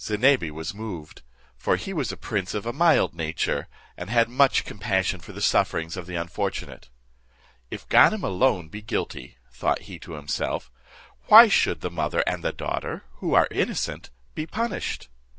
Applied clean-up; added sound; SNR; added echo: none; none; none; none.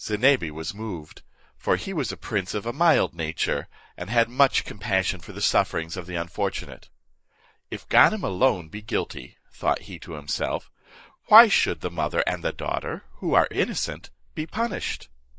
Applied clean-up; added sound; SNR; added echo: neural mask model Resemble Enhance denoiser.